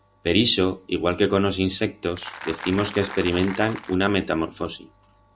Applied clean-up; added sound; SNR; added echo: none; Applause; 12 dB; none.